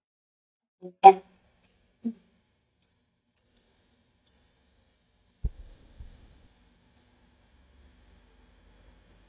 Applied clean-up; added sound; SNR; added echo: neural mask model DeepFilterNet 3.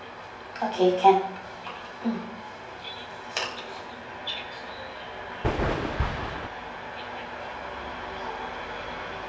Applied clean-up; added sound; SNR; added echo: none; Thunder; -2 dB; reverberation time 0.9 s.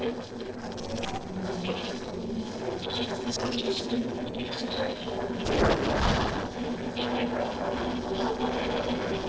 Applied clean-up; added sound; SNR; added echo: neural separator model SepFormer DNS4.